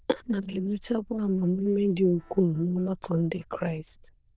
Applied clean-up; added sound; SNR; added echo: neural diffusion model UNIVERSE++.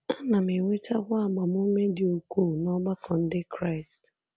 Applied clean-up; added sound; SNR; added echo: none; none; none; none.